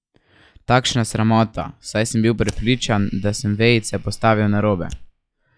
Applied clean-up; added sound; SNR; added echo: classical method log-MMSE.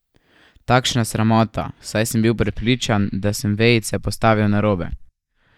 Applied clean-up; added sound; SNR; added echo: neural mask model DeepFilterNet 3.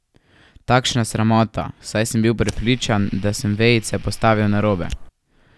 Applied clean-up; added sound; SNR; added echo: none; Fire; 12 dB; none.